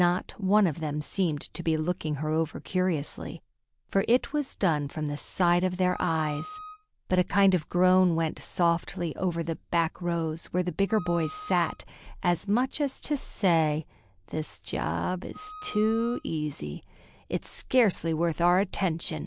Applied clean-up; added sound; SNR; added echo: none; Wind instrument, woodwind instrument; 15 dB; none.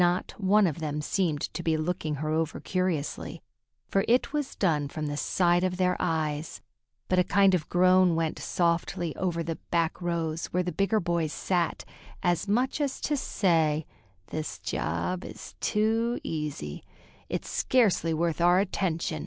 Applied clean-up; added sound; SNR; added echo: none; none; none; none.